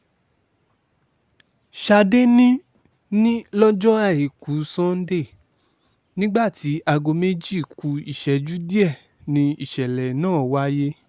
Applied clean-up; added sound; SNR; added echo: none; none; none; none.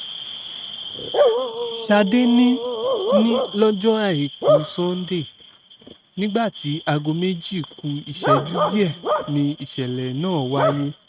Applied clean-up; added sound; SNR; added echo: neural mask model RNNoise.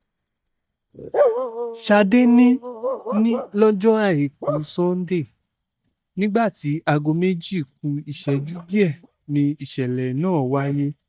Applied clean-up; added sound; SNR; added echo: neural mask model DeepFilterNet 3.